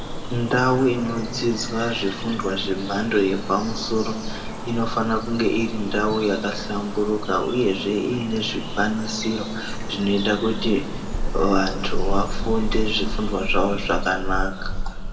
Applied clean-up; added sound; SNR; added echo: none; Bird vocalization, bird call, bird song; 3 dB; reverberation time 1.8 s.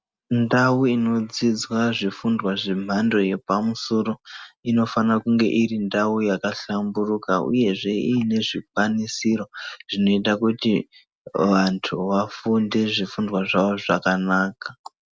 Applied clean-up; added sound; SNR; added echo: none; none; none; none.